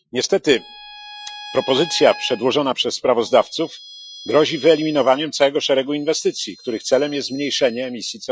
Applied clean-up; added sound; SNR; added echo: classical method Wiener filter.